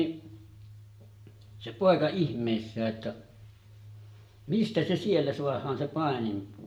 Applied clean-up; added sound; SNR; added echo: none; none; none; reverberation time 0.5 s.